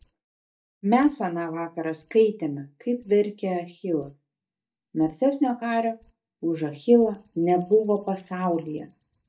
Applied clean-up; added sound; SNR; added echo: neural mask model DeepFilterNet 3.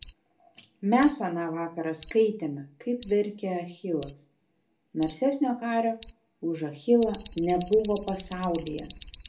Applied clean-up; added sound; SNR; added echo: none; Alarm; -1 dB; reverberation time 0.3 s.